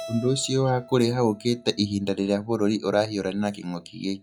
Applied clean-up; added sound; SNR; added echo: classical method log-MMSE.